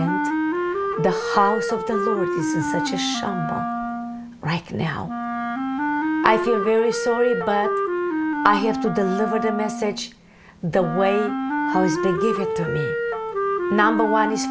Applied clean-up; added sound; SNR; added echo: none; Wind instrument, woodwind instrument; 1 dB; none.